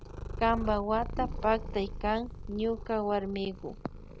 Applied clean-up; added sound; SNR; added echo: none; Purr; 8 dB; none.